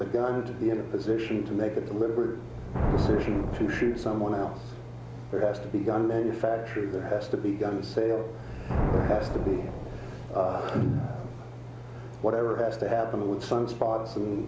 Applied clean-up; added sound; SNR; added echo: none; Thunder + Engine; 6 dB; none.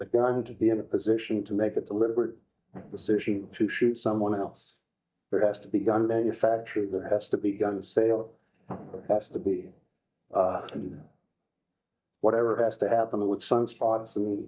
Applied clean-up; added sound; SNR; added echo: neural mask model DeepFilterNet 3.